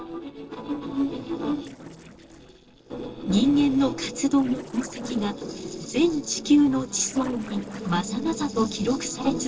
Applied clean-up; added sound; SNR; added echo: neural separator model SepFormer DNS4.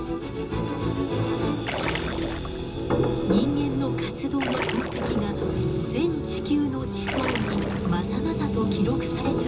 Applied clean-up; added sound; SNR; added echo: none; Splash, splatter; 8 dB; reverberation time 0.2 s.